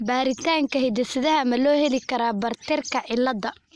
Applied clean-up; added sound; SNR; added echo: neural mask model Resemble Enhance denoiser.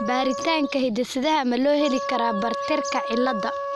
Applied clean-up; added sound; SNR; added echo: none; Wind instrument, woodwind instrument; 6 dB; none.